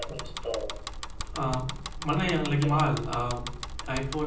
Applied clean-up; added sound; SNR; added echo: none; Bicycle; 6 dB; reverberation time 0.6 s.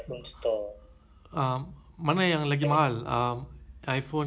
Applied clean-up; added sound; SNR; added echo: none; none; none; none.